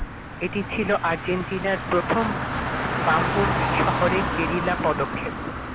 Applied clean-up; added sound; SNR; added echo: none; Car; 1 dB; none.